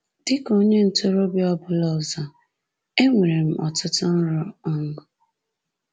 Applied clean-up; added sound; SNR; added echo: none; none; none; none.